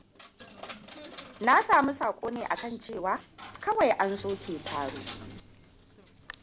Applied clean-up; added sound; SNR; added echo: none; Coin (dropping); 16 dB; none.